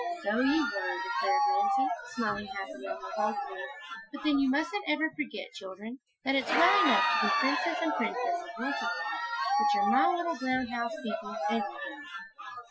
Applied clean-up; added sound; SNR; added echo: classical method Wiener filter.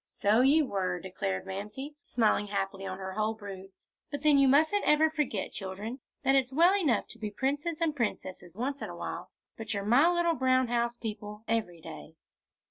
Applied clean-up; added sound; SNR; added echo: none; none; none; none.